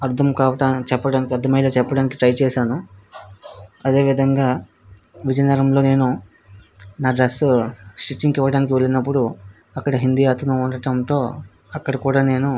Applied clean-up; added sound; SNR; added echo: none; none; none; none.